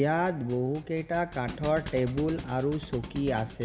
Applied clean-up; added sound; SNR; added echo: none; Thump, thud; 13 dB; reverberation time 1.1 s.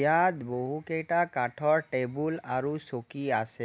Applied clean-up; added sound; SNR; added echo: none; none; none; none.